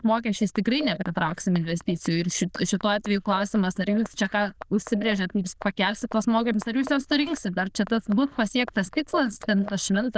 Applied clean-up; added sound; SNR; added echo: neural diffusion model UNIVERSE++.